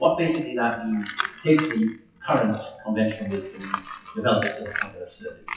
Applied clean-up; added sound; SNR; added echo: classical method WPE with log-MMSE.